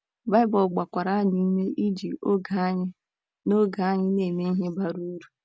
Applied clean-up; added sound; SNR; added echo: none; none; none; none.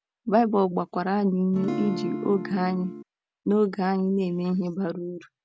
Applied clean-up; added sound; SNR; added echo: none; Acoustic guitar / Strum; 7 dB; none.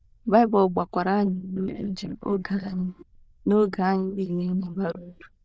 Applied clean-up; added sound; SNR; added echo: neural diffusion model UNIVERSE++.